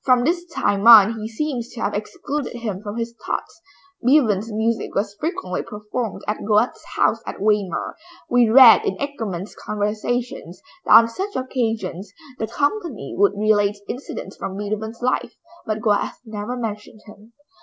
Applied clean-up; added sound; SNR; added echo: neural separator model SepFormer DNS4.